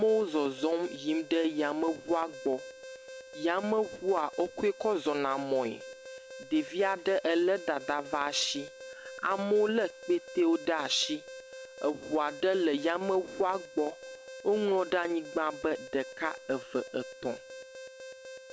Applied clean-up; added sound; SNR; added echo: none; Alarm; 15 dB; none.